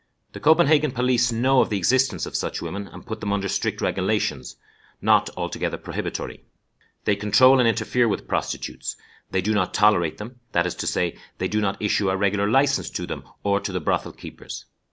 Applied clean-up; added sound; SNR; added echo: none; none; none; none.